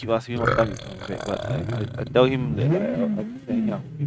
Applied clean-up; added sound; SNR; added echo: neural mask model RNNoise.